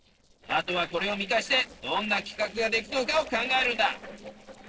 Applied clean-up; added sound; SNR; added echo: neural separator model SepFormer DNS4.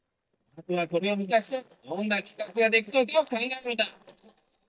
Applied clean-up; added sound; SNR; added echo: neural mask model DeepFilterNet 3.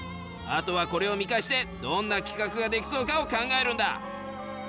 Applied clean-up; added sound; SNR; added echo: none; none; none; none.